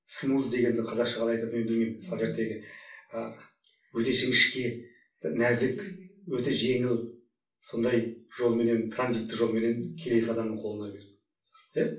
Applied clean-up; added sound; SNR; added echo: none; none; none; reverberation time 0.3 s.